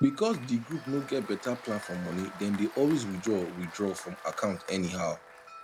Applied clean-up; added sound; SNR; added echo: none; Wind chime + Applause; 15 dB; none.